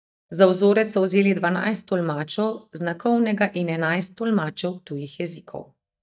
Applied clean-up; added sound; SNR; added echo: neural mask model DeepFilterNet 3.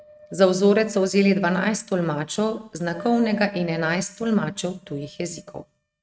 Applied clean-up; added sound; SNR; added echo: neural mask model RNNoise.